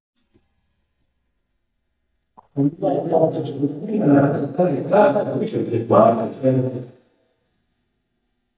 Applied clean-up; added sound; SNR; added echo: neural mask model DeepFilterNet 3.